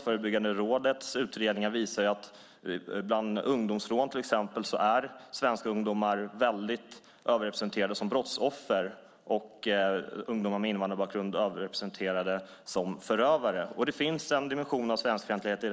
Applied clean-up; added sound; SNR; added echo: none; none; none; none.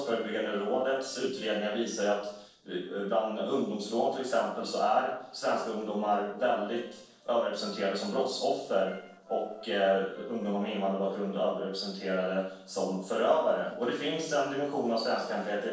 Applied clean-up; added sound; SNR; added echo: neural separator model SepFormer DNS4.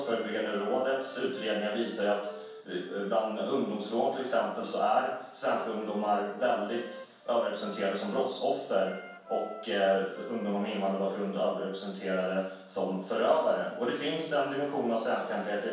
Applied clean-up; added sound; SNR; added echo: none; Wind instrument, woodwind instrument; 17 dB; reverberation time 0.7 s.